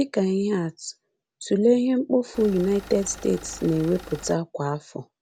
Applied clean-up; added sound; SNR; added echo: none; Engine; 17 dB; none.